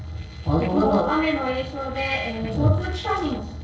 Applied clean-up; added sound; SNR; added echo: neural separator model SepFormer DNS4.